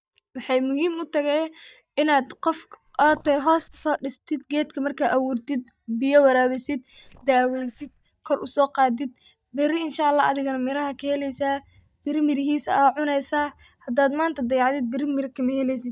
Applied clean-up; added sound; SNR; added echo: neural mask model DeepFilterNet 3.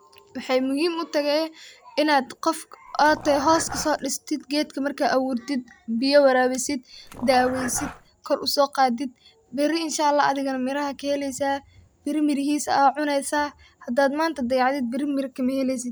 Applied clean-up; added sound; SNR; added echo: none; Dog; 11 dB; none.